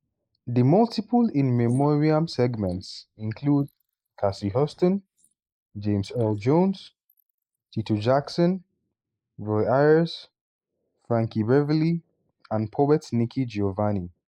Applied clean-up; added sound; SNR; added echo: neural mask model Resemble Enhance denoiser.